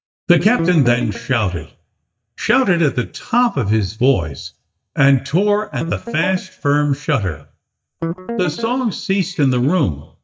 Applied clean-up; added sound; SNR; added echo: neural mask model DeepFilterNet 3.